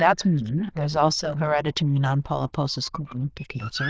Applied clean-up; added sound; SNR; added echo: neural diffusion model UNIVERSE++.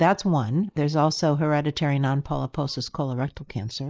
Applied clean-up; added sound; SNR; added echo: neural mask model DeepFilterNet 3.